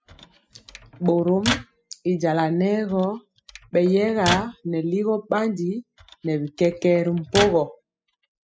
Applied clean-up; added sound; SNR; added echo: classical method spectral subtraction.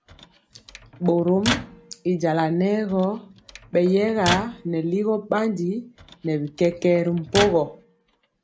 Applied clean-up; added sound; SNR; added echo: none; Microwave oven; 10 dB; none.